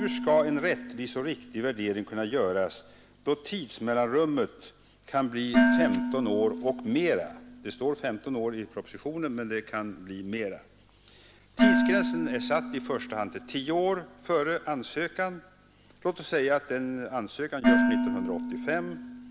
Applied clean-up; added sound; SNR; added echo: none; Dishes, pots, and pans; 2 dB; none.